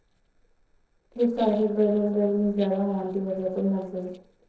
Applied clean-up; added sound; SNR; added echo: neural separator model SepFormer DNS4.